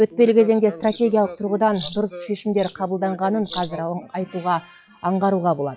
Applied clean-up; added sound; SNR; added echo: classical method log-MMSE.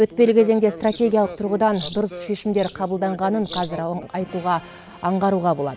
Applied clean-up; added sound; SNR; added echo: none; Bird vocalization, bird call, bird song; 19 dB; none.